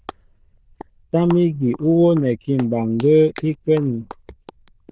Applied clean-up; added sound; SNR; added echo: neural diffusion model UNIVERSE++.